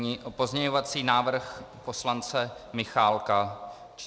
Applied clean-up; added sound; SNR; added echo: none; none; none; none.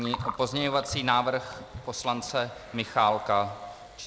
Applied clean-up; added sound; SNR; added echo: none; Gurgling; 13 dB; none.